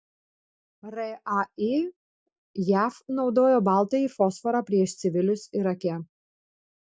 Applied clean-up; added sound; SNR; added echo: none; none; none; none.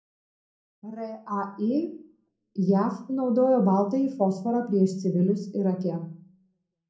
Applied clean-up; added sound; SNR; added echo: none; none; none; reverberation time 0.6 s.